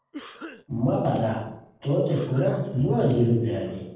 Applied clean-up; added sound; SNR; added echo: neural separator model SepFormer DNS4.